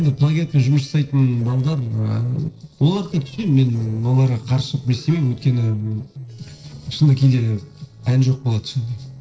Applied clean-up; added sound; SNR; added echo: neural separator model SepFormer DNS4.